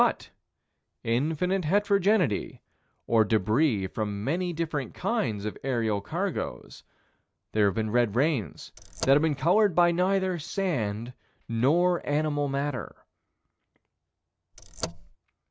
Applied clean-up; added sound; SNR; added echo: none; Car; 10 dB; none.